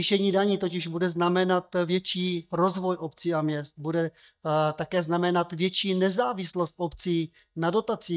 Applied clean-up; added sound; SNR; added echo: neural mask model DeepFilterNet 3.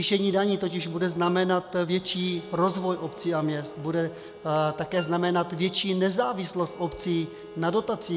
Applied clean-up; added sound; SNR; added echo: none; Wind instrument, woodwind instrument + Bowed string instrument; 18 dB; none.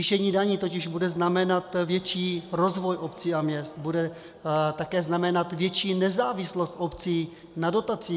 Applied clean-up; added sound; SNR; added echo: none; none; none; none.